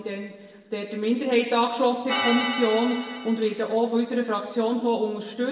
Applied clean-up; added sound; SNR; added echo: none; Organ; 7 dB; reverberation time 1.1 s.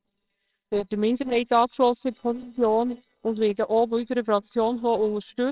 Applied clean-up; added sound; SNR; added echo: neural separator model SepFormer WHAMR!.